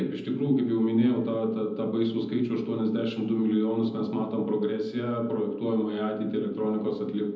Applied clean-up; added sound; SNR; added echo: none; none; none; reverberation time 0.8 s.